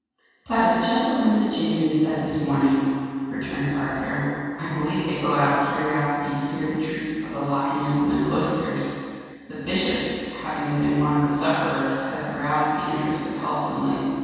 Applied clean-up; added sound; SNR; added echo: none; none; none; reverberation time 2.1 s.